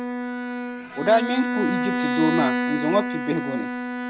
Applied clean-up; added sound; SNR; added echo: none; Bowed string instrument; 1 dB; none.